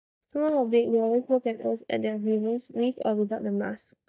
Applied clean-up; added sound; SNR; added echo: neural mask model DeepFilterNet 3.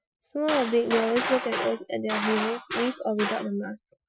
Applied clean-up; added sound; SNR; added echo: classical method Wiener filter.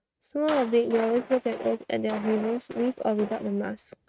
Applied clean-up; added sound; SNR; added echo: neural mask model RNNoise.